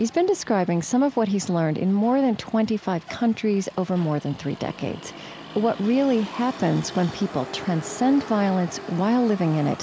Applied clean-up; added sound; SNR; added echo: none; Motor vehicle (road); 16 dB; none.